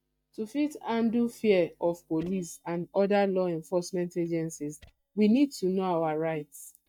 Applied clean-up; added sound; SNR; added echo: neural mask model DeepFilterNet 3.